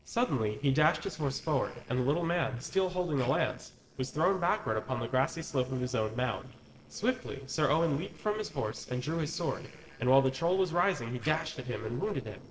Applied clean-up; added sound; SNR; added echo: neural separator model SepFormer DNS4.